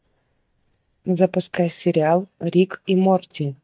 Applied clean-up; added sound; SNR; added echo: neural mask model DeepFilterNet 3.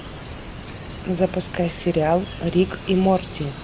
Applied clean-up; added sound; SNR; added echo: none; Chirp, tweet; 3 dB; none.